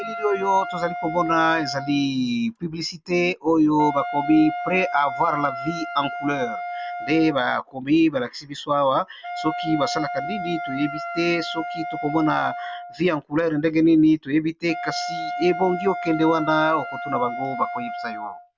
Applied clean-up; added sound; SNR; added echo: none; Wind instrument, woodwind instrument; 9 dB; none.